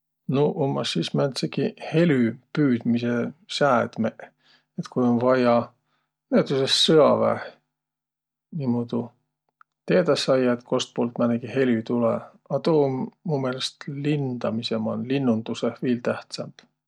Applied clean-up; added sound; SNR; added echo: none; none; none; none.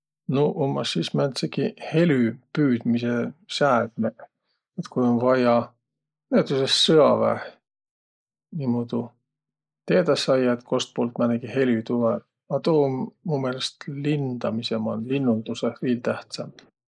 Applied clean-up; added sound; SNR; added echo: neural mask model Resemble Enhance denoiser.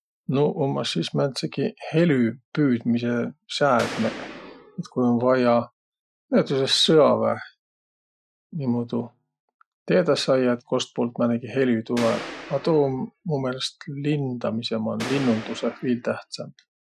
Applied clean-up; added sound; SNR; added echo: classical method Wiener filter.